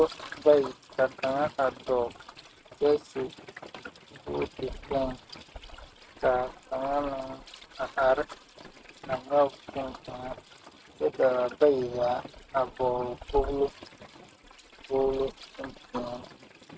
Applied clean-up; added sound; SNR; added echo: neural mask model RNNoise.